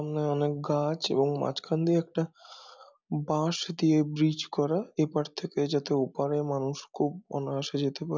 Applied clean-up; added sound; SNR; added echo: none; none; none; none.